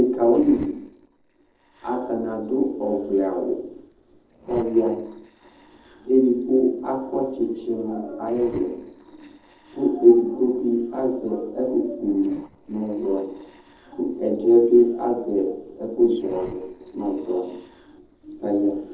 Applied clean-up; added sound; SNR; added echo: neural separator model SepFormer DNS4.